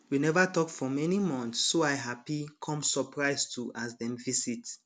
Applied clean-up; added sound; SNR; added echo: none; none; none; none.